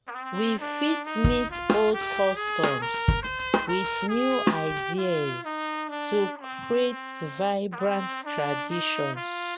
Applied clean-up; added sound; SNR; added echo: none; Trumpet + Drum / Drum kit; 1 dB; none.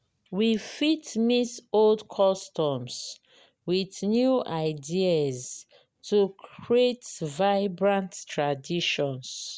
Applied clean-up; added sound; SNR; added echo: none; none; none; none.